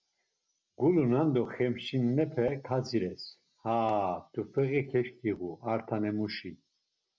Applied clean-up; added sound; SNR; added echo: none; none; none; none.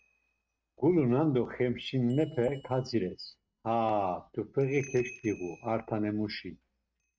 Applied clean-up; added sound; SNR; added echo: neural mask model RNNoise.